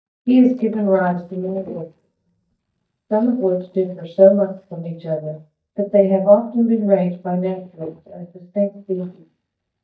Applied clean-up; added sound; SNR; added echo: neural mask model DeepFilterNet 3.